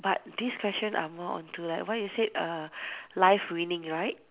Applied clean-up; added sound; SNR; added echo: none; none; none; none.